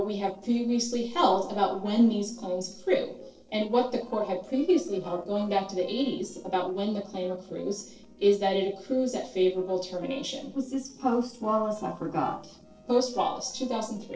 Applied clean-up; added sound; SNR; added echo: neural separator model SepFormer DNS4.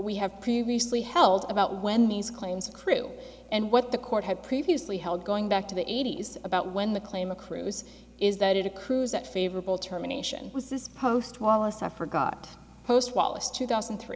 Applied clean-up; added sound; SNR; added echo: none; none; none; none.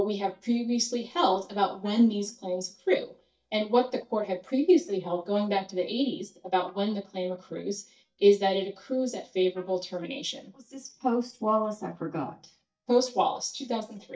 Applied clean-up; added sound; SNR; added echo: neural mask model DeepFilterNet 3.